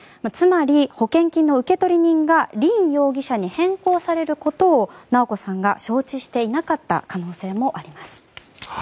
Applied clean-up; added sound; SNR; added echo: none; none; none; none.